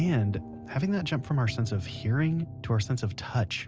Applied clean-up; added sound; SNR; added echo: none; none; none; none.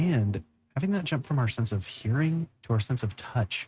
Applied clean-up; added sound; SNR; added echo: neural mask model RNNoise.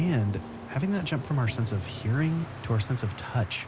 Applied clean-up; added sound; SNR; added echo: none; Wind; 17 dB; none.